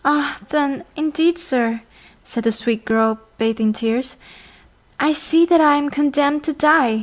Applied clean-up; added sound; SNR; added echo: none; none; none; none.